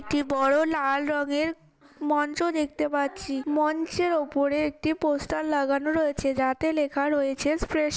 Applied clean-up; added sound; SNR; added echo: none; none; none; none.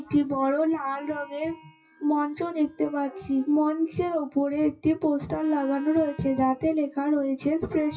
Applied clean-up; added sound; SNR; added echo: classical method WPE with log-MMSE.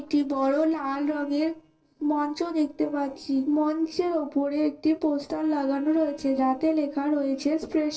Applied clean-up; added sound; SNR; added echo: neural separator model SepFormer DNS4.